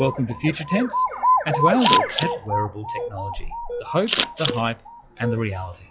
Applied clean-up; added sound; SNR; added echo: classical method log-MMSE.